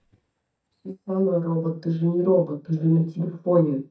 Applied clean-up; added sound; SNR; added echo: neural mask model DeepFilterNet 3.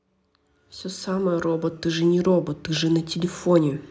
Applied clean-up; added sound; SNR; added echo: none; none; none; none.